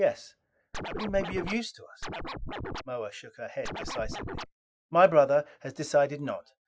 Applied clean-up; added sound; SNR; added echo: classical method Wiener filter.